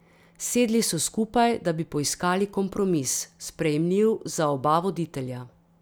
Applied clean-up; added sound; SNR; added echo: none; none; none; none.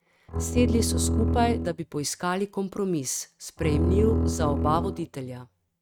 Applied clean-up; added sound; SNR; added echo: neural mask model RNNoise.